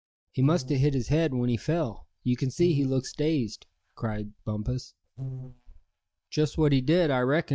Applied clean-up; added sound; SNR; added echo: neural mask model RNNoise.